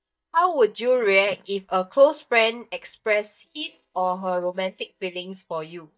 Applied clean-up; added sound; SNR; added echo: neural mask model DeepFilterNet 3.